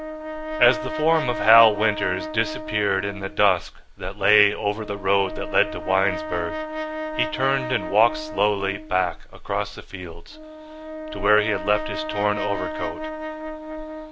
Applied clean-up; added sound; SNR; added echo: none; Brass instrument; 8 dB; none.